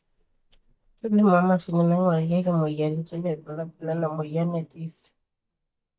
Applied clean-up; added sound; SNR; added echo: neural mask model DeepFilterNet 3.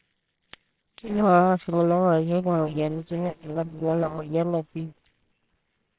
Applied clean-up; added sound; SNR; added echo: neural separator model SepFormer WHAMR!.